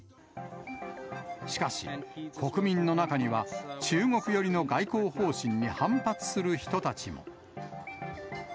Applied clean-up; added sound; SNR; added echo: none; none; none; none.